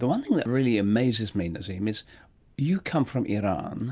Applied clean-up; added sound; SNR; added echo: none; none; none; none.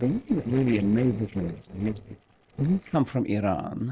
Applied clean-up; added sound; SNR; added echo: neural separator model SepFormer DNS4.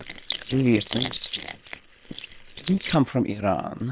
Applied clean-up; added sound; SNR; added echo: neural separator model SepFormer WHAM!.